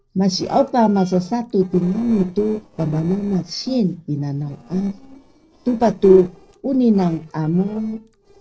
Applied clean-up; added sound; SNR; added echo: neural separator model SepFormer DNS4.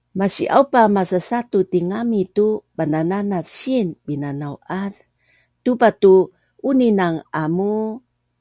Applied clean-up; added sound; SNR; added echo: none; none; none; none.